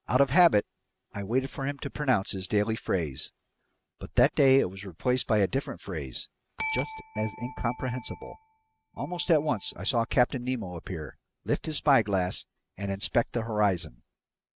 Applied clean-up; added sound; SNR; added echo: neural mask model RNNoise.